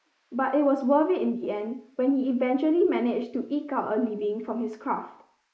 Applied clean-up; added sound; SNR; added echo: neural mask model Resemble Enhance denoiser.